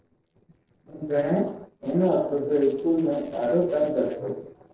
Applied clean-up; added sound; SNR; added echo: neural separator model SepFormer DNS4.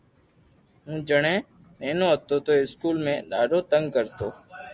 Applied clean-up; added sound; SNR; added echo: none; none; none; none.